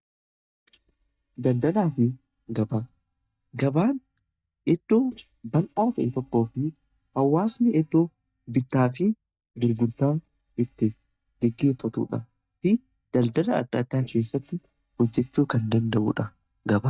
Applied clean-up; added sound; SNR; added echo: neural mask model DeepFilterNet 3.